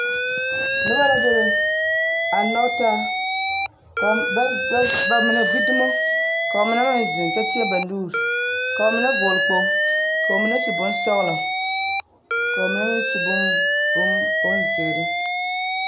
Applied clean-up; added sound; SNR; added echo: none; Alarm; -4 dB; none.